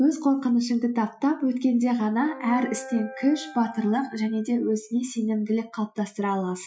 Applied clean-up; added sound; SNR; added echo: classical method Wiener filter.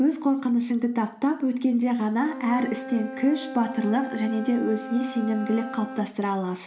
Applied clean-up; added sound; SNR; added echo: none; Wind instrument, woodwind instrument; 13 dB; none.